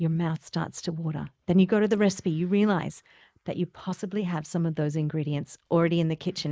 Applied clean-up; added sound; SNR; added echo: neural mask model Resemble Enhance denoiser.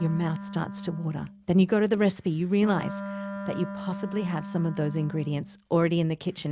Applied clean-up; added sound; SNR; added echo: none; Wind instrument, woodwind instrument; 12 dB; none.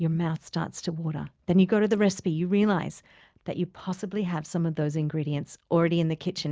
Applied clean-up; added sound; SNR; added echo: none; none; none; none.